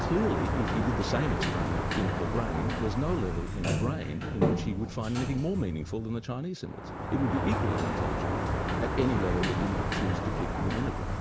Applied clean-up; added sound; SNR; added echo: none; Sliding door; -2 dB; none.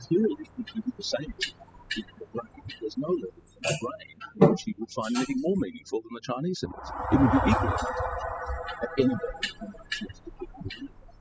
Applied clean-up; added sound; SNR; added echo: classical method spectral subtraction.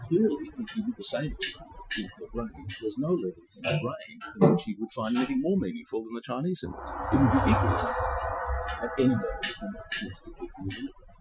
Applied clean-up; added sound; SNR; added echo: classical method Wiener filter.